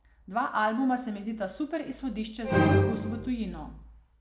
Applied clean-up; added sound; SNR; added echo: none; Musical instrument; -4 dB; none.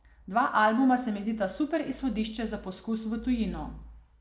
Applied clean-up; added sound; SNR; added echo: none; none; none; none.